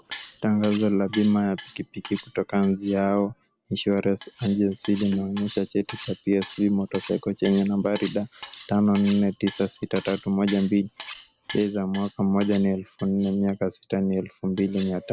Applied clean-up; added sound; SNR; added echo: none; Cutlery, silverware; 16 dB; none.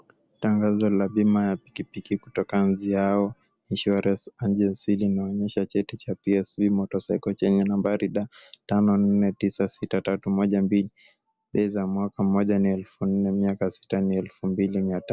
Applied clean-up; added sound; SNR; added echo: none; none; none; none.